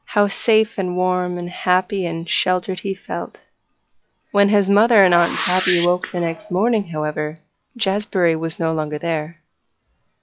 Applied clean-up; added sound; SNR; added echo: classical method log-MMSE.